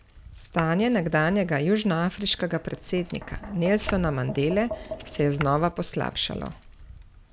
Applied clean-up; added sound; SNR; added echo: none; Tap / Glass + Tap; 14 dB; none.